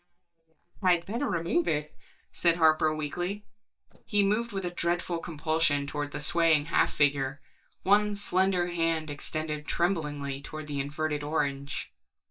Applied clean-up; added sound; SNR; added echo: neural mask model DeepFilterNet 3.